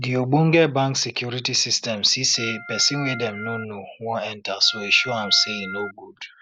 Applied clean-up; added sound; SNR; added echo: none; Organ; 11 dB; none.